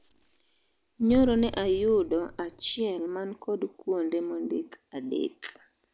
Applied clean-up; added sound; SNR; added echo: none; Drum; 14 dB; none.